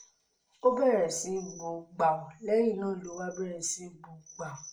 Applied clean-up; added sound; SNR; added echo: none; none; none; reverberation time 0.2 s.